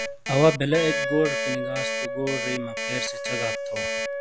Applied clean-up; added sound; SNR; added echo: none; Wind instrument, woodwind instrument + Alarm; 2 dB; none.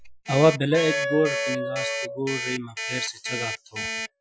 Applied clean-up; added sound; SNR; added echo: classical method Wiener filter.